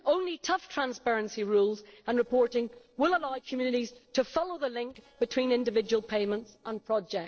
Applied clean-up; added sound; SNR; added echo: neural separator model SepFormer DNS4.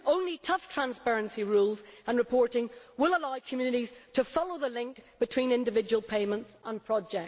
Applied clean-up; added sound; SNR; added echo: none; none; none; none.